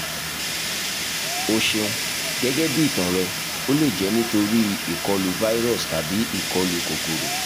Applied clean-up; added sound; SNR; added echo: none; Fire; 2 dB; none.